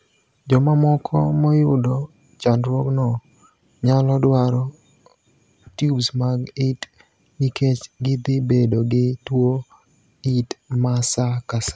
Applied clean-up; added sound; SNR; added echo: none; none; none; none.